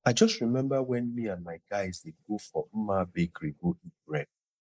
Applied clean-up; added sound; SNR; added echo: neural mask model Resemble Enhance denoiser.